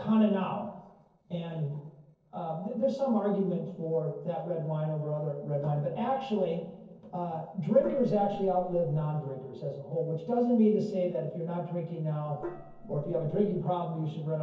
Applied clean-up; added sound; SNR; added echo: neural separator model SepFormer DNS4.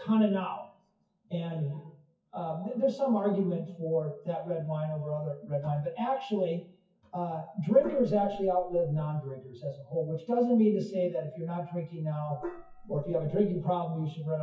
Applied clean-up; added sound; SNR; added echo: classical method WPE with log-MMSE.